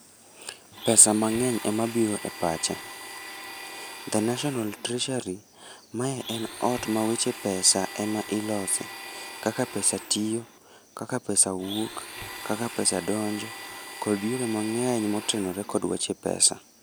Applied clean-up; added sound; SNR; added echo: none; Domestic sounds, home sounds; 13 dB; none.